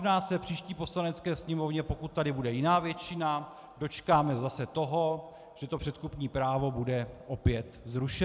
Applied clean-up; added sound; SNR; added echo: none; none; none; none.